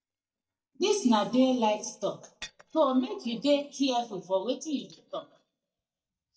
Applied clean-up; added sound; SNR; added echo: neural mask model DeepFilterNet 3.